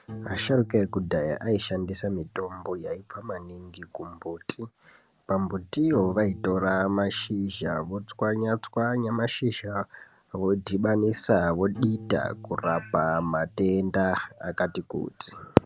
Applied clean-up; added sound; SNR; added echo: none; Piano; 19 dB; none.